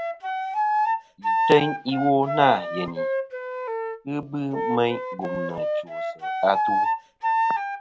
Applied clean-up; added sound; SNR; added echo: none; Wind instrument, woodwind instrument; 0 dB; none.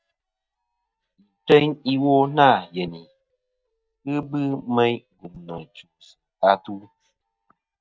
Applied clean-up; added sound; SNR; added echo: neural mask model DeepFilterNet 3.